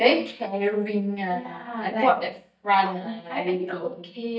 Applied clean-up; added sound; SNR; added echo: neural mask model DeepFilterNet 3.